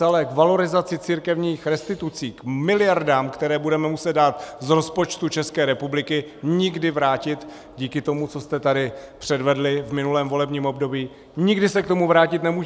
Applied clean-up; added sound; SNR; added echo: none; none; none; none.